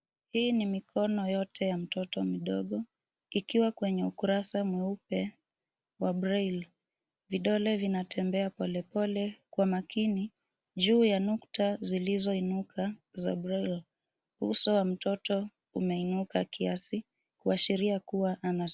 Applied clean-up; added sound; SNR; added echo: none; none; none; none.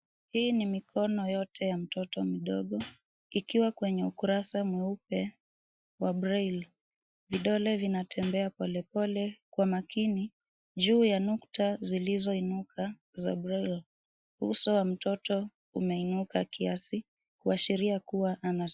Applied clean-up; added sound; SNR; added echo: classical method Wiener filter.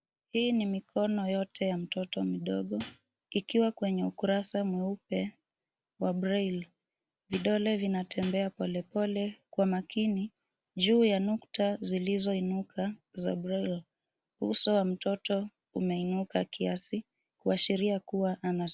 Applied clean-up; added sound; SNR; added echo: none; Hi-hat; 10 dB; none.